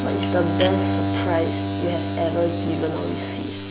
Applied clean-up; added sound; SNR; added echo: none; Bowed string instrument; -1 dB; none.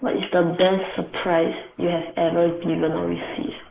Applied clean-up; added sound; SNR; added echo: neural mask model Resemble Enhance denoiser.